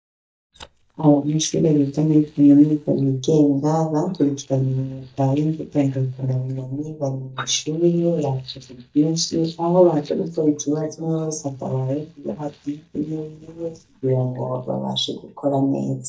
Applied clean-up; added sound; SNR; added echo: neural mask model DeepFilterNet 3.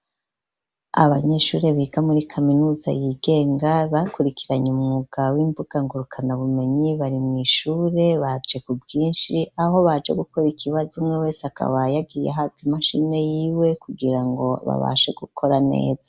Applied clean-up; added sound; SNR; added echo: none; none; none; none.